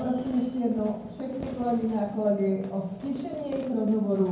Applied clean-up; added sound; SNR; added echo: none; Fireworks; 17 dB; reverberation time 0.9 s.